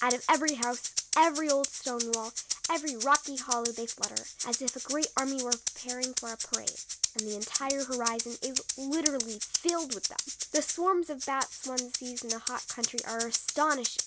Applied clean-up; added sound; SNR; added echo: none; Rattle (instrument); 2 dB; none.